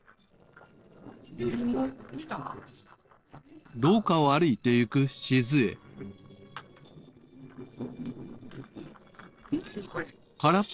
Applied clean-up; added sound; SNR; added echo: neural separator model SepFormer DNS4.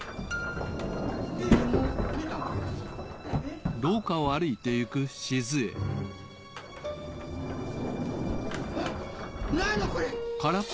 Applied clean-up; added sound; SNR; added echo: none; Sliding door; 1 dB; none.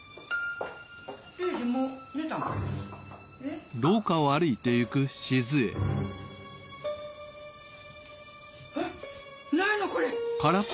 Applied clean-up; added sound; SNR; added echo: none; none; none; none.